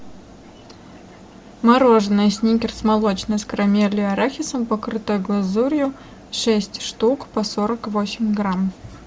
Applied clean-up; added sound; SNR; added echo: none; none; none; none.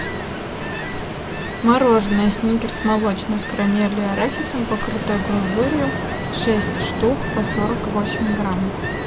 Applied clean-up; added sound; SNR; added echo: none; Ocean; 4 dB; none.